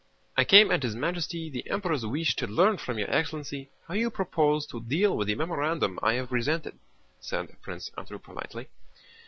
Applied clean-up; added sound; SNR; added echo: none; none; none; none.